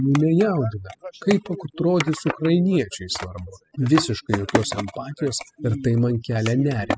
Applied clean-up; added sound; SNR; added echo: classical method spectral subtraction.